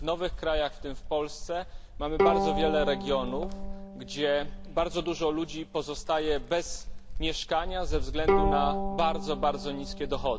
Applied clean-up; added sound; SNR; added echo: none; Wind + Bowed string instrument; 1 dB; none.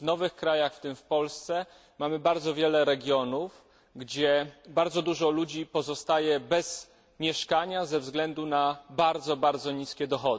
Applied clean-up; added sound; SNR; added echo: none; none; none; none.